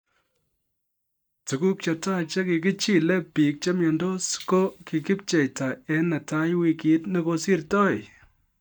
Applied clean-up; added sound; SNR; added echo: neural mask model DeepFilterNet 3.